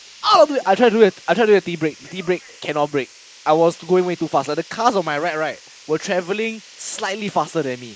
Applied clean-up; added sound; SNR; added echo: neural mask model Resemble Enhance denoiser.